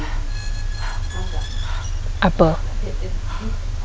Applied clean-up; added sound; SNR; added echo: none; Squeak + Breathing; 18 dB; none.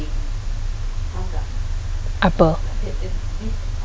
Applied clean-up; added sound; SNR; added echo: none; none; none; none.